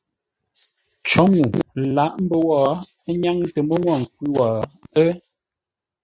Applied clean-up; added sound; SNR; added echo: none; none; none; none.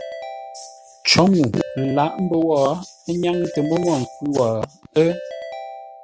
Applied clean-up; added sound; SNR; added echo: none; Ringtone / Keyboard (musical); 14 dB; none.